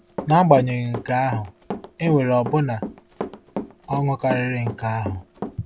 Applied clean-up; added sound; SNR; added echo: none; Run; 11 dB; none.